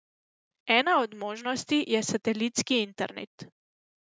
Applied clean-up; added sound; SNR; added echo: none; none; none; none.